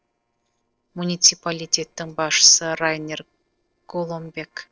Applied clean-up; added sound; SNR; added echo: neural separator model SepFormer DNS4.